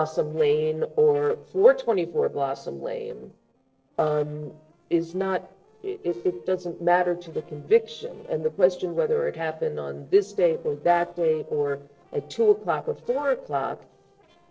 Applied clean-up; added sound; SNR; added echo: neural separator model SepFormer DNS4.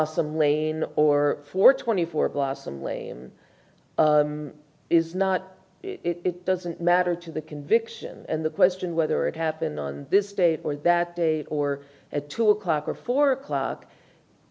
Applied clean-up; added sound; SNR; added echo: none; none; none; none.